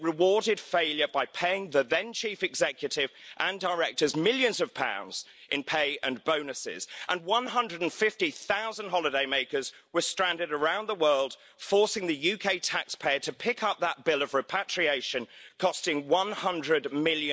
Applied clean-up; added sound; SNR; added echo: none; none; none; none.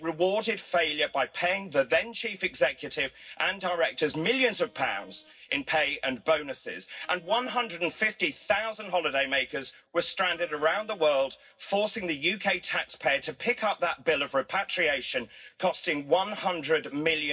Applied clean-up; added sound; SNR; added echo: neural separator model SepFormer DNS4.